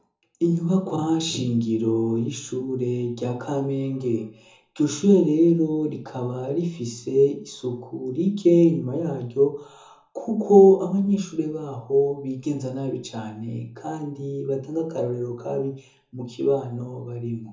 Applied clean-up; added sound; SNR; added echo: none; none; none; reverberation time 0.6 s.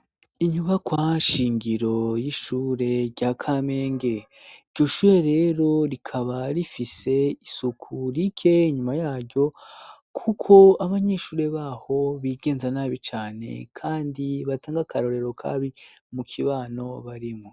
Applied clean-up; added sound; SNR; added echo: none; none; none; none.